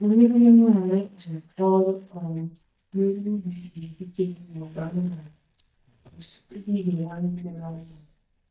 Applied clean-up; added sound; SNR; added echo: neural mask model DeepFilterNet 3.